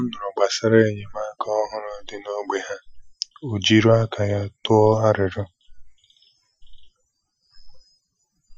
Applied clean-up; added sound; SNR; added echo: classical method Wiener filter.